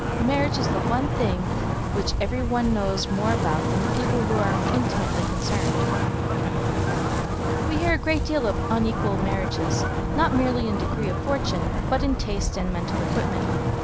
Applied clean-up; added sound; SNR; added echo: none; Wind; -3 dB; none.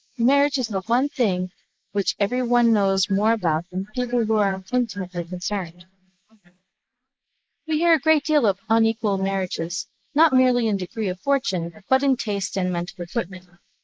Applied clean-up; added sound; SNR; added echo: neural mask model Resemble Enhance denoiser.